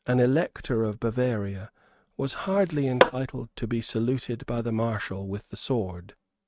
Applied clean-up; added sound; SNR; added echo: neural mask model RNNoise.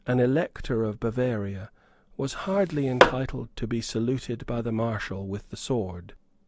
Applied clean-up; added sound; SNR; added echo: none; Tap / Hammer; -3 dB; none.